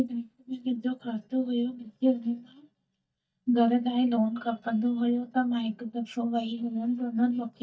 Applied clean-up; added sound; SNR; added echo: neural mask model DeepFilterNet 3.